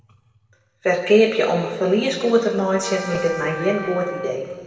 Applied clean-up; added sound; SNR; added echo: none; Wind instrument, woodwind instrument; 13 dB; reverberation time 2.1 s.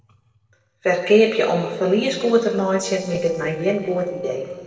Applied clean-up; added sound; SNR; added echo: neural separator model SepFormer DNS4.